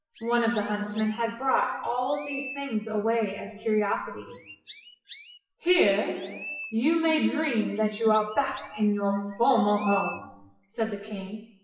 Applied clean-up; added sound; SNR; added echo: classical method WPE with log-MMSE.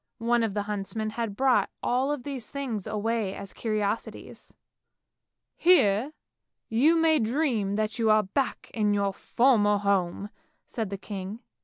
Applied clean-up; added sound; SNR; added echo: none; none; none; none.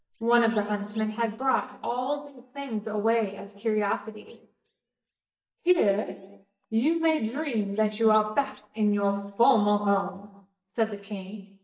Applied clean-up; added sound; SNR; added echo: neural mask model DeepFilterNet 3.